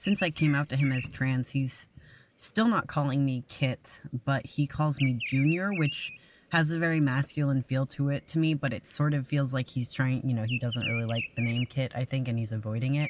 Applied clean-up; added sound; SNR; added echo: neural mask model Resemble Enhance denoiser.